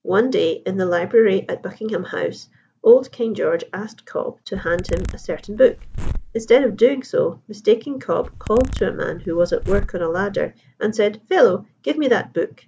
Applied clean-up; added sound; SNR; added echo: none; Zipper (clothing); 8 dB; none.